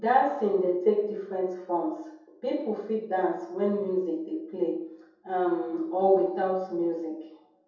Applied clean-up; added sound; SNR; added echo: none; none; none; reverberation time 0.7 s.